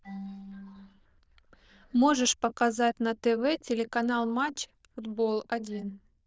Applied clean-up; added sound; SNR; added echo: neural diffusion model UNIVERSE++.